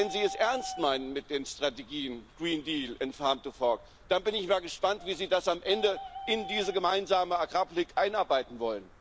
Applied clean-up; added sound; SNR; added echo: none; Bird; 16 dB; none.